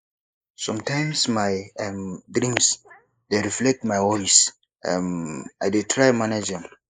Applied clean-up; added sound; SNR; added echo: neural mask model Resemble Enhance denoiser.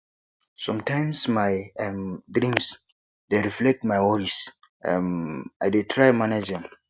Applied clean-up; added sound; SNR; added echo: none; none; none; none.